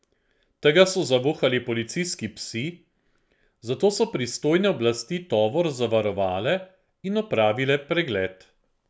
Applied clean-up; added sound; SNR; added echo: none; none; none; none.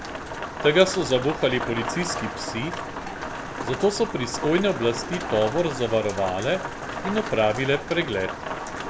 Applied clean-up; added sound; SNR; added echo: none; Rain; 7 dB; none.